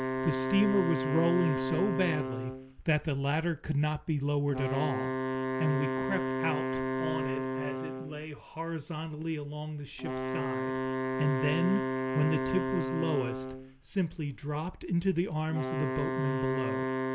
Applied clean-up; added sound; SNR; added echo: none; Wind instrument, woodwind instrument; 2 dB; none.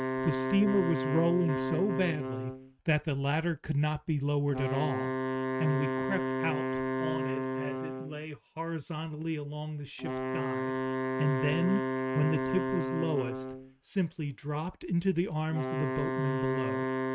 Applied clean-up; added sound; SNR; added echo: neural mask model RNNoise.